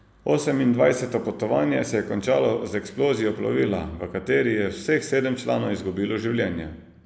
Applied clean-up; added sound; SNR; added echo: none; none; none; none.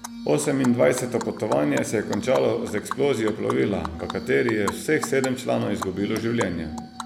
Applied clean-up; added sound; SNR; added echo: none; Glass + Animal; 11 dB; none.